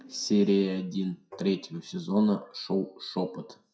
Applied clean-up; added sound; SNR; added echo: classical method WPE with log-MMSE.